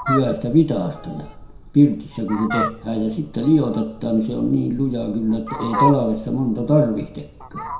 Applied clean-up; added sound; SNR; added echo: none; Fowl; 9 dB; reverberation time 0.5 s.